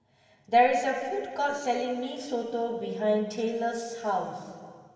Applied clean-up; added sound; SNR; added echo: none; none; none; reverberation time 1.9 s.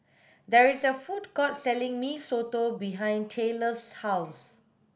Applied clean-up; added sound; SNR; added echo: none; none; none; none.